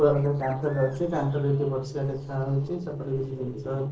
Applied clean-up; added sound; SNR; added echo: neural separator model SepFormer DNS4.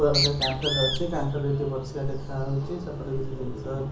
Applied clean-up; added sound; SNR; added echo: none; Bird; 3 dB; reverberation time 0.7 s.